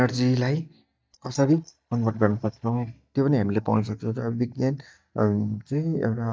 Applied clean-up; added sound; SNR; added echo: neural mask model DeepFilterNet 3.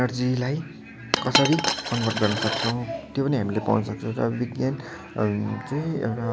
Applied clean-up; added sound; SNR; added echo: none; Coin (dropping); 4 dB; none.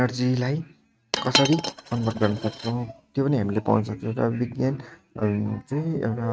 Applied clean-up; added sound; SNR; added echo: neural mask model RNNoise.